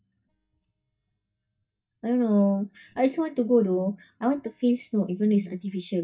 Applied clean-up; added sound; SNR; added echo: neural mask model DeepFilterNet 3.